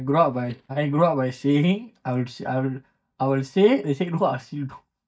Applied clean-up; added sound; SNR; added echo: neural mask model DeepFilterNet 3.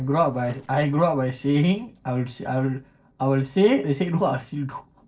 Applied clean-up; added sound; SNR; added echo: neural separator model SepFormer DNS4.